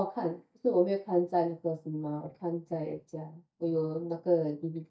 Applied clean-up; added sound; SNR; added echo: neural mask model DeepFilterNet 3.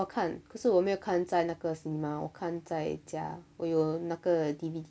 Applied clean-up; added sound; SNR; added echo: none; none; none; none.